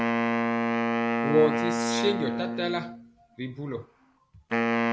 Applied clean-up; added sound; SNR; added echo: none; Wind instrument, woodwind instrument; -3 dB; none.